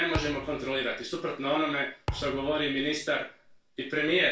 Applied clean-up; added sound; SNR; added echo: none; Thump, thud; 12 dB; reverberation time 0.2 s.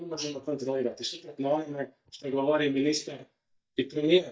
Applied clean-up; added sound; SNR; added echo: neural mask model DeepFilterNet 3.